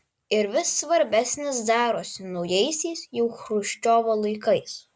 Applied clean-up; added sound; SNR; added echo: none; none; none; none.